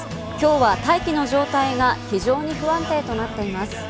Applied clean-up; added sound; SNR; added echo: none; Domestic sounds, home sounds; 15 dB; none.